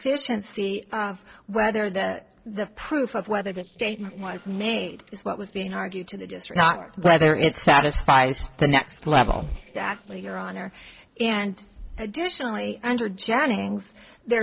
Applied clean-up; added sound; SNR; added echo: neural separator model SepFormer DNS4.